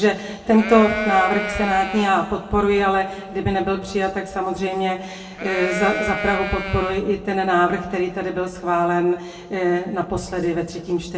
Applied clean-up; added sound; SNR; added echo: none; Livestock, farm animals, working animals; 6 dB; reverberation time 1.2 s.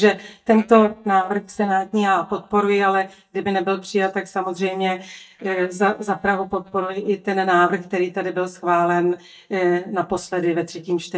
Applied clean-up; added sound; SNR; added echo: neural mask model DeepFilterNet 3.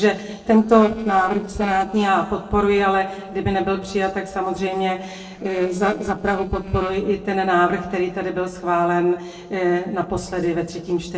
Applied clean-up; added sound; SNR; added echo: neural separator model SepFormer DNS4.